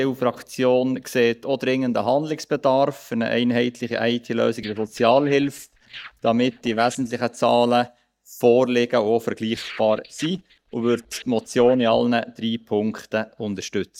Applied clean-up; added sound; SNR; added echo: neural mask model DeepFilterNet 3.